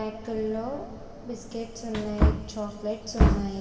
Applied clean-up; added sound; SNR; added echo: none; Wood; -4 dB; reverberation time 2.3 s.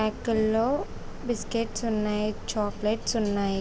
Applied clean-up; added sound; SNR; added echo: none; none; none; none.